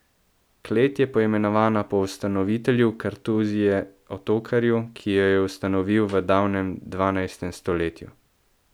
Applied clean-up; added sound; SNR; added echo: none; none; none; none.